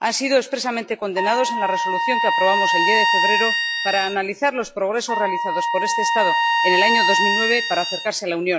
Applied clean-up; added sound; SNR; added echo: classical method log-MMSE.